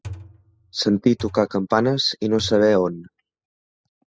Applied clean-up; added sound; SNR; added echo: classical method spectral subtraction.